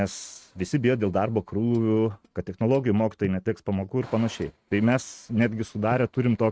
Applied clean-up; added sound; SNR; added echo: neural mask model RNNoise.